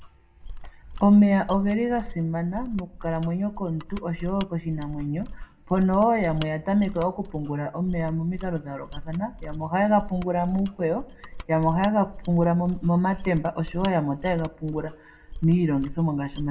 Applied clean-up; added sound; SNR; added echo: none; Mechanisms; 13 dB; reverberation time 0.4 s.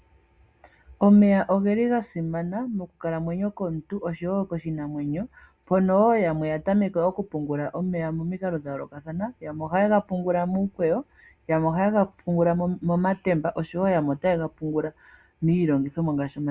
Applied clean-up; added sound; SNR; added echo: none; none; none; none.